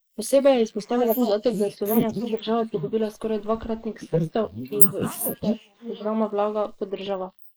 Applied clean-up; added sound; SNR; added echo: neural mask model Resemble Enhance denoiser.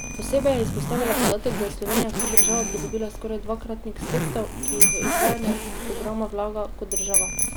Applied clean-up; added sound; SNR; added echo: none; Zipper (clothing) + Bicycle bell; -3 dB; none.